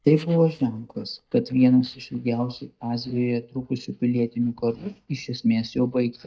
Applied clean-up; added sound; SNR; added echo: neural mask model DeepFilterNet 3.